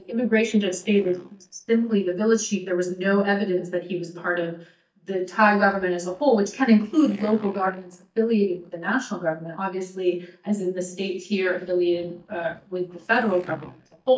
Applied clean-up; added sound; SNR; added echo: neural mask model DeepFilterNet 3.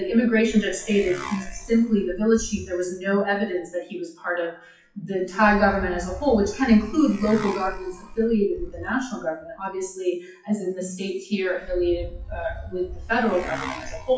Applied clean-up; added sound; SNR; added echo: classical method WPE with log-MMSE.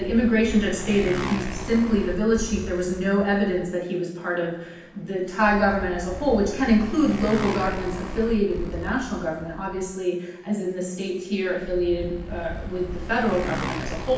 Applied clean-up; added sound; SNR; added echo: none; Motorcycle; 9 dB; reverberation time 0.9 s.